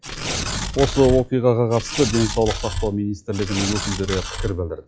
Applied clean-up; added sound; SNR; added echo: classical method log-MMSE.